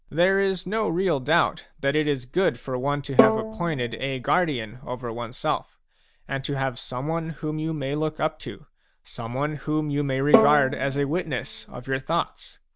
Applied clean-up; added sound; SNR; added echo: none; Bowed string instrument; 0 dB; none.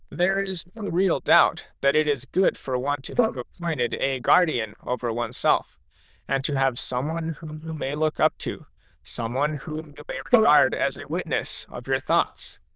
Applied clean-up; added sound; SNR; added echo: neural diffusion model UNIVERSE++.